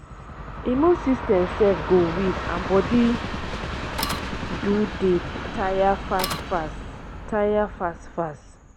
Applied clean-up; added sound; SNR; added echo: none; Printer + Train; 7 dB; none.